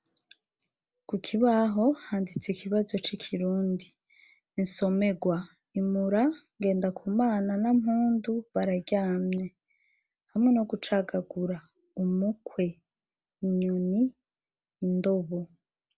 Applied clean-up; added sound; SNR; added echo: none; none; none; none.